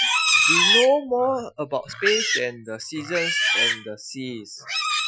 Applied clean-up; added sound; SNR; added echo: classical method Wiener filter.